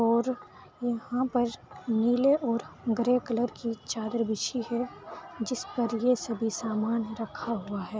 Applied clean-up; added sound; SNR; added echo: none; none; none; none.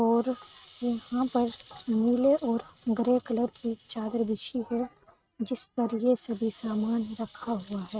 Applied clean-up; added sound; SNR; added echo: neural mask model RNNoise.